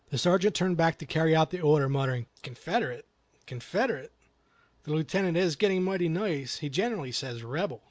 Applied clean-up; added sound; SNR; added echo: none; none; none; none.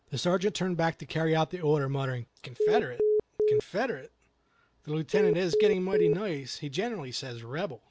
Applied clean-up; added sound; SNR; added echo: none; Telephone; -3 dB; none.